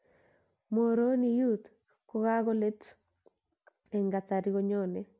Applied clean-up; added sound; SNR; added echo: none; none; none; none.